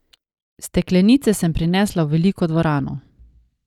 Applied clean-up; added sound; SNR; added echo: neural mask model DeepFilterNet 3.